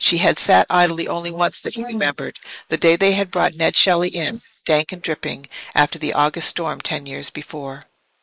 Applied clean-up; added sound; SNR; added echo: neural mask model Resemble Enhance denoiser.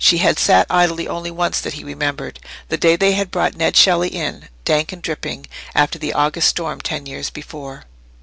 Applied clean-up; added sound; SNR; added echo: none; none; none; none.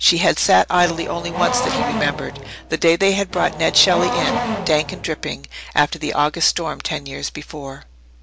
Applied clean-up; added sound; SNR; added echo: none; Race car, auto racing / Accelerating, revving, vroom; 5 dB; none.